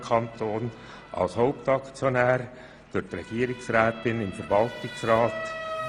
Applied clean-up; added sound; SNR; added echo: none; Motor vehicle (road) / Siren; 14 dB; none.